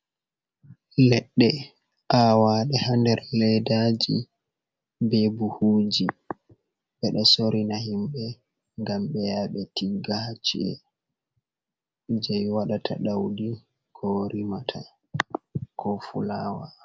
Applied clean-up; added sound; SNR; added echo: none; none; none; none.